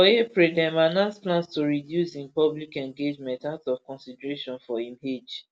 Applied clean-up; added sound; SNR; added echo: none; none; none; none.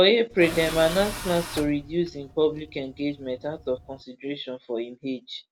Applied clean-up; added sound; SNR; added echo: none; Tools; 12 dB; none.